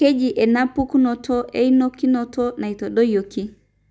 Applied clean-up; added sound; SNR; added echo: none; none; none; none.